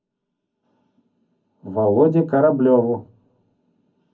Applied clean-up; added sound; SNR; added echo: none; none; none; reverberation time 0.4 s.